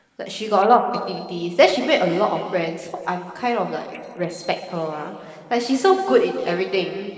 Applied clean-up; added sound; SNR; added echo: neural separator model SepFormer DNS4.